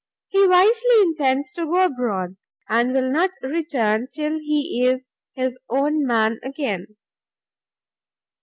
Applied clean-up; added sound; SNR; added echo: none; none; none; none.